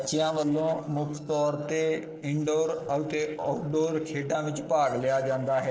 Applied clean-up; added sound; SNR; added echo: neural separator model SepFormer DNS4.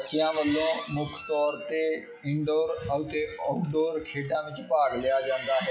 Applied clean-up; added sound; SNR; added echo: classical method WPE with log-MMSE.